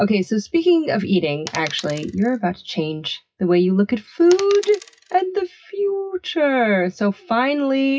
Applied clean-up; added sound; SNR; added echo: classical method WPE with log-MMSE.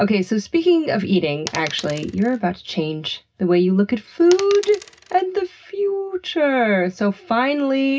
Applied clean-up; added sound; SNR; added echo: none; Coin (dropping); 16 dB; reverberation time 0.4 s.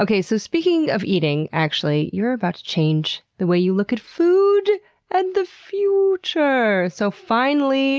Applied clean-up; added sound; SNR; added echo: none; none; none; none.